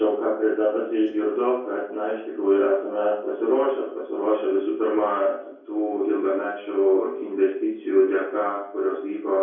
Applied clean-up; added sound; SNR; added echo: none; none; none; reverberation time 0.6 s.